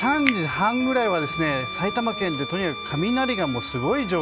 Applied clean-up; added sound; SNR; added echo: none; Finger snapping + Bowed string instrument; 7 dB; none.